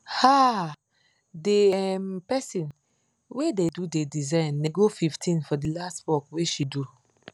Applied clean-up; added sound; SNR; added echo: none; none; none; none.